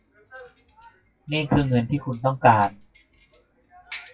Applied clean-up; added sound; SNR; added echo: classical method WPE with log-MMSE.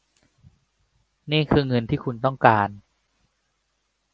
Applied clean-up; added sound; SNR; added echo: none; none; none; none.